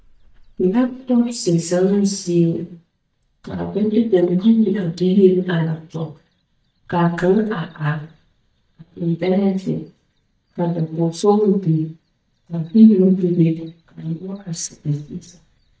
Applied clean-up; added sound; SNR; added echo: neural mask model DeepFilterNet 3.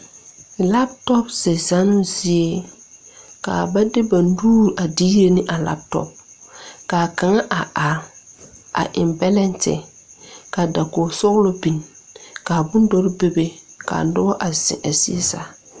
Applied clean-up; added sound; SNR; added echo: none; none; none; none.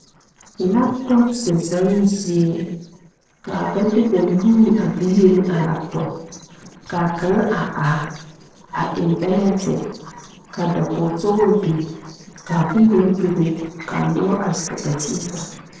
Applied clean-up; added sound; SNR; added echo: neural separator model SepFormer DNS4.